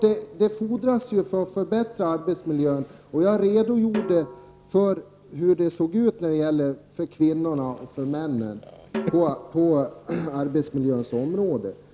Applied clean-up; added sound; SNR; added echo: none; Snare drum; 15 dB; none.